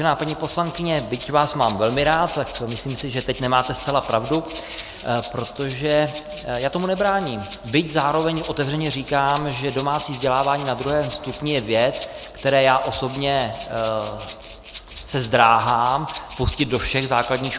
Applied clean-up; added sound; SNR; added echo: none; Rattle (instrument); 18 dB; none.